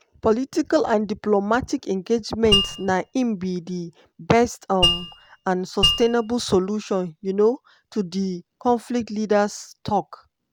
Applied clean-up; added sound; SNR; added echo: none; Mallet percussion; 2 dB; none.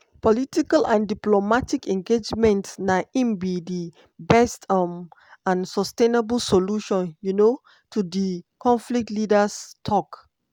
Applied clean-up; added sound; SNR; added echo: none; none; none; none.